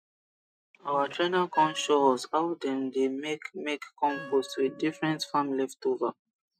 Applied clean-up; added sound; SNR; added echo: classical method Wiener filter.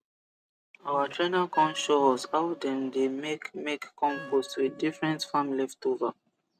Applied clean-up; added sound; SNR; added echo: none; Wind instrument, woodwind instrument + Fart; 18 dB; none.